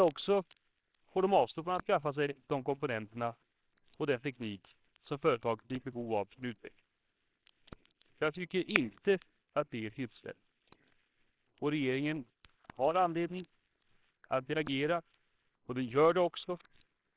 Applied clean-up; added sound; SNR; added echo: neural separator model SepFormer WHAMR!.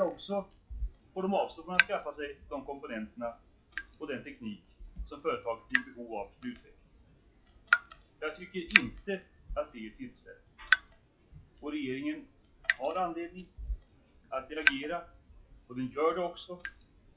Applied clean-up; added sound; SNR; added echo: classical method WPE with log-MMSE.